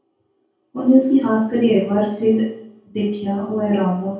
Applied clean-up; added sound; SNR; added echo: none; none; none; reverberation time 0.6 s.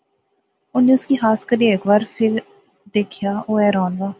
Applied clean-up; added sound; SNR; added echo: none; none; none; none.